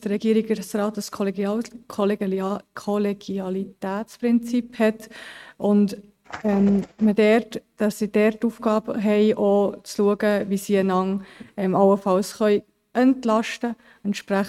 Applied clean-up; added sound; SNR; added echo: neural mask model RNNoise.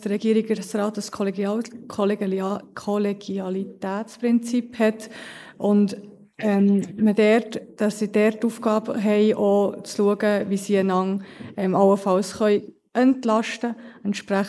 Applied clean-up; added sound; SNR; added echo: neural mask model Resemble Enhance denoiser.